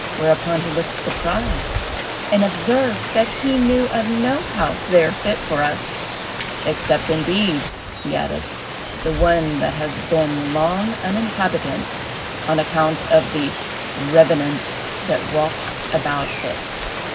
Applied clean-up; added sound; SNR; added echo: none; Rain; 5 dB; reverberation time 0.4 s.